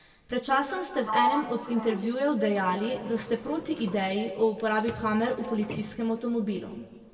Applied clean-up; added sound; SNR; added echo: none; Sliding door; 9 dB; reverberation time 1.4 s.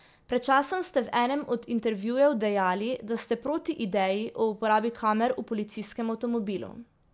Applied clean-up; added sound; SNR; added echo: none; none; none; none.